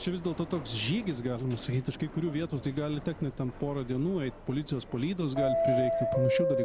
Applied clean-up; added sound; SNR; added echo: none; Subway, metro, underground; 2 dB; none.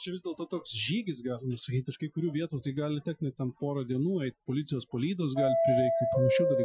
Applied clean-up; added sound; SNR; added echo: classical method Wiener filter.